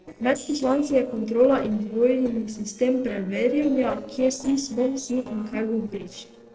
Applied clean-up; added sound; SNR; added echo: neural separator model SepFormer DNS4.